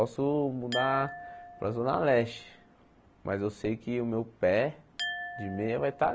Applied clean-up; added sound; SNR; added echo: none; Glass; 13 dB; none.